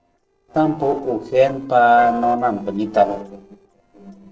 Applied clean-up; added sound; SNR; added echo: neural separator model SepFormer DNS4.